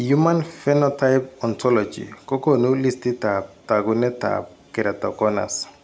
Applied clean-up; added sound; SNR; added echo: none; none; none; none.